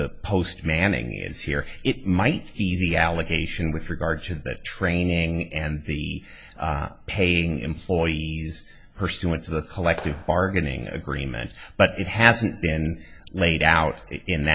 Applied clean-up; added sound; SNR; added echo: none; Clapping; 17 dB; none.